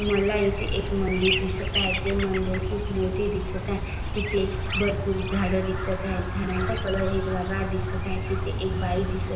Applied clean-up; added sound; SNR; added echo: none; Chirp, tweet; 1 dB; reverberation time 0.9 s.